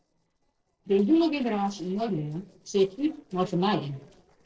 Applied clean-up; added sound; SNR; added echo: neural separator model SepFormer DNS4.